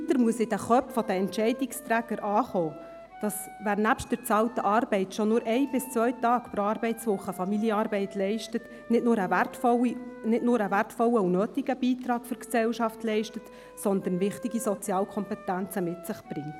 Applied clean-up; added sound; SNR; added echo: none; Wind instrument, woodwind instrument; 19 dB; none.